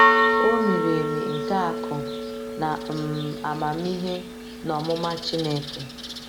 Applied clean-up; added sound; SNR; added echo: none; Church bell; -2 dB; none.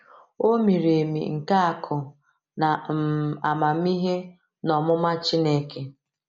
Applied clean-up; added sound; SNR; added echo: none; none; none; none.